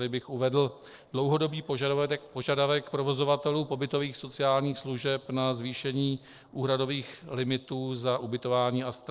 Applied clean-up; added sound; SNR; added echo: neural separator model SepFormer DNS4.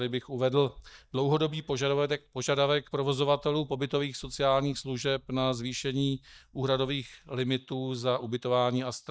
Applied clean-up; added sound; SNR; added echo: neural mask model DeepFilterNet 3.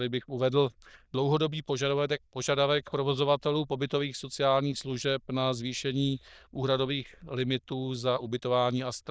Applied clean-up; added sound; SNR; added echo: neural diffusion model UNIVERSE++.